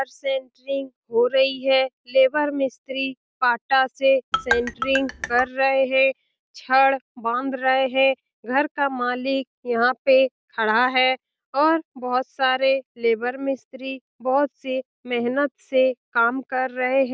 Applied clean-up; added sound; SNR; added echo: none; Marimba, xylophone; 5 dB; none.